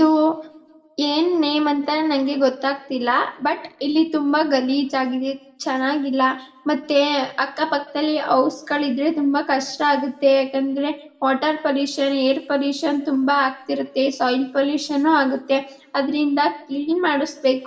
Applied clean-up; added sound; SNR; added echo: none; none; none; reverberation time 1.4 s.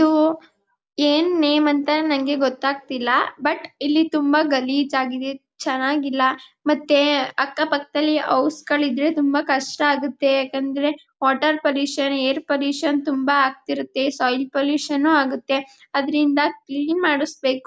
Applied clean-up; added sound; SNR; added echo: none; none; none; none.